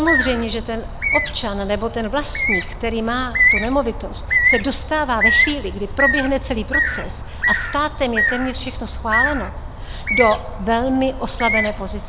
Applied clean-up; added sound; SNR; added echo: none; Bird; -1 dB; none.